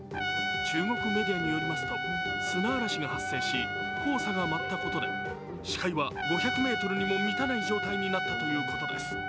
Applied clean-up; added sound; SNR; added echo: none; Trumpet; 0 dB; none.